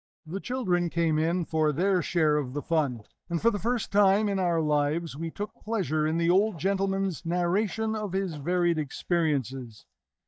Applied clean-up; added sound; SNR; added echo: neural mask model DeepFilterNet 3.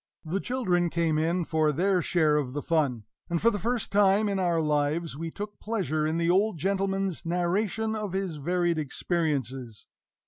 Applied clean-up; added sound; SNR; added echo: none; none; none; none.